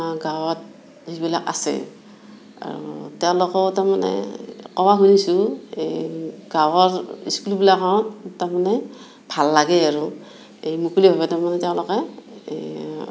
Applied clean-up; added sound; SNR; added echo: none; none; none; none.